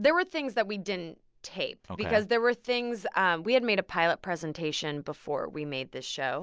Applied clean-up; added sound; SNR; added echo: none; none; none; none.